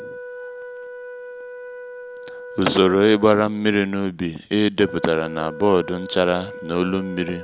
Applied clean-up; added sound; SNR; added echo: none; Wind instrument, woodwind instrument; 14 dB; none.